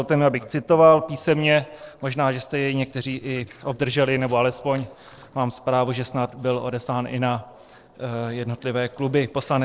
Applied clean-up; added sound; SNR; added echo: neural separator model SepFormer DNS4.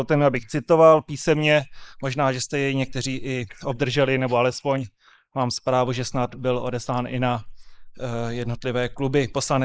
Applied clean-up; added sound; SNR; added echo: neural mask model Resemble Enhance denoiser.